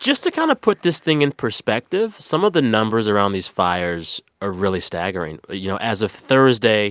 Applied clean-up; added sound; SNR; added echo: none; none; none; none.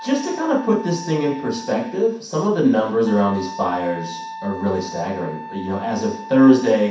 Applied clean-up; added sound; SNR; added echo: none; Wind instrument, woodwind instrument; 15 dB; reverberation time 0.6 s.